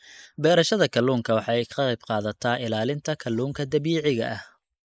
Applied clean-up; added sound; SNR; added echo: neural mask model Resemble Enhance denoiser.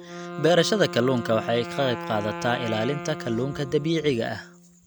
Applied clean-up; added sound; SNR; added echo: none; Wind instrument, woodwind instrument; 10 dB; none.